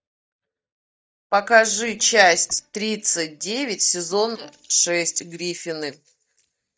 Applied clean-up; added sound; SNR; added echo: neural mask model DeepFilterNet 3.